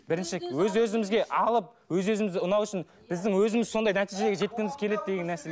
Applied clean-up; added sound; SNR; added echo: none; none; none; none.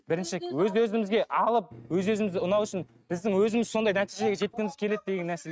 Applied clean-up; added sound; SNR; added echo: neural mask model RNNoise.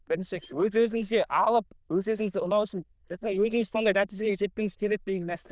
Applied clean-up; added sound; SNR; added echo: neural diffusion model UNIVERSE++.